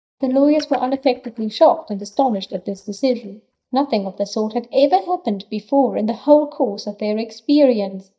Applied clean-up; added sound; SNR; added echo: neural mask model DeepFilterNet 3.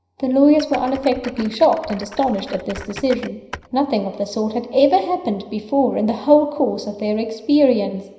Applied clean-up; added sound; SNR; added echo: none; Typing; 18 dB; reverberation time 0.9 s.